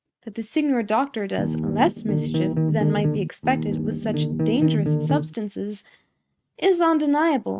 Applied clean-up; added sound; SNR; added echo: neural mask model RNNoise.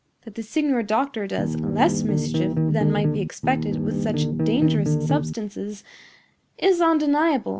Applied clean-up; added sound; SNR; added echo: none; Bass guitar; -2 dB; none.